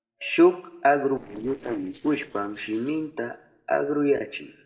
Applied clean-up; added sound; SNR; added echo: neural separator model SepFormer DNS4.